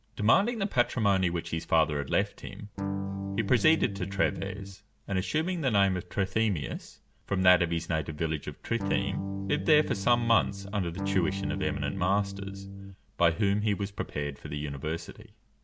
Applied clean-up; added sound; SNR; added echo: none; Electric guitar / Strum; 5 dB; none.